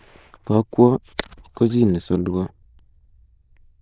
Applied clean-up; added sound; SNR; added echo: neural diffusion model UNIVERSE++.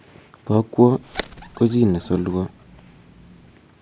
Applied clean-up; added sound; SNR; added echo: none; Bird; 18 dB; none.